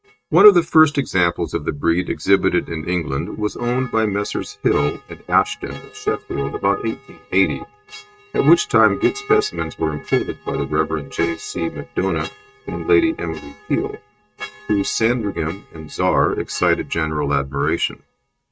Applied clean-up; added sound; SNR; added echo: neural mask model RNNoise.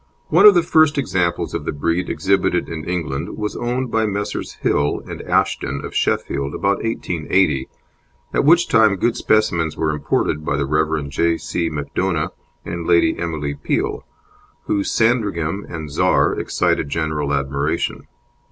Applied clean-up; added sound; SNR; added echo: none; none; none; none.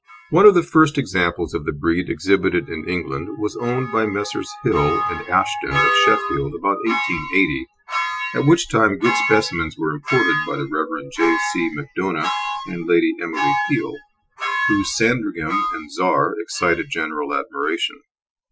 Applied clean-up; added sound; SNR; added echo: classical method Wiener filter.